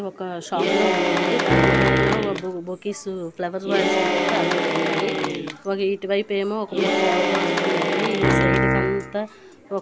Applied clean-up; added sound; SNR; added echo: none; Applause / Cheering + Piano; -4 dB; none.